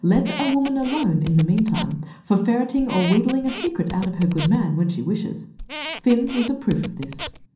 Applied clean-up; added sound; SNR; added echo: none; Squeak; 13 dB; reverberation time 0.6 s.